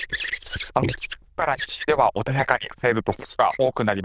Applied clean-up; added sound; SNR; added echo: neural diffusion model UNIVERSE++.